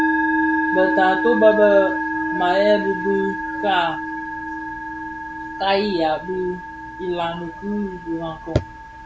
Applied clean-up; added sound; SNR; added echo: none; Musical instrument; 3 dB; none.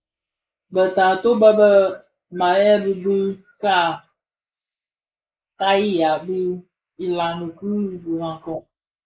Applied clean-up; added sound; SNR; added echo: neural mask model Resemble Enhance denoiser.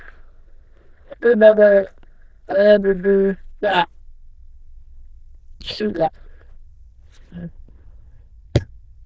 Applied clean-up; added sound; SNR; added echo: neural diffusion model UNIVERSE++.